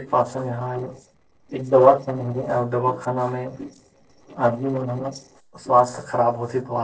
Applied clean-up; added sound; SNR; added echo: neural separator model SepFormer DNS4.